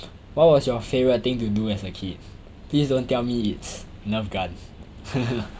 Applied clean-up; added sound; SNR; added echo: none; none; none; none.